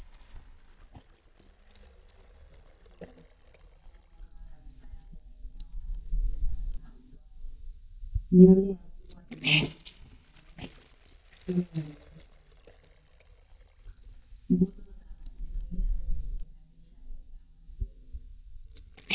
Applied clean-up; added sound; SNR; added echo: neural mask model DeepFilterNet 3.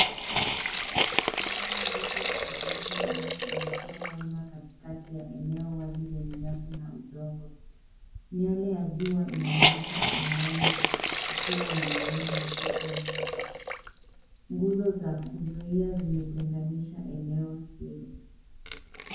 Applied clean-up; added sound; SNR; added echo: none; Hiss; -1 dB; reverberation time 0.9 s.